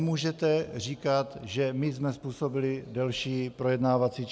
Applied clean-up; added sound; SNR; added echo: none; none; none; none.